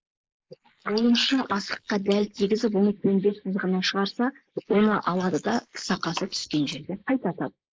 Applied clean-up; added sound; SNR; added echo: neural mask model Resemble Enhance denoiser.